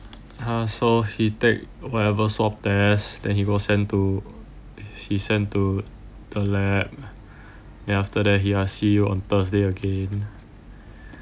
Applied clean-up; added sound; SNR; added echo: none; none; none; none.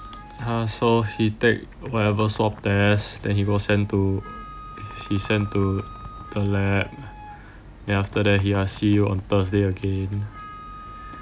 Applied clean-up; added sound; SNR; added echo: none; Wind instrument, woodwind instrument + Bird; 19 dB; none.